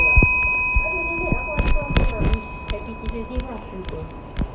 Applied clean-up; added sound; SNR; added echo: none; Clock; 3 dB; none.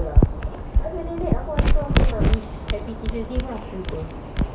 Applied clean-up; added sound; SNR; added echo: none; none; none; none.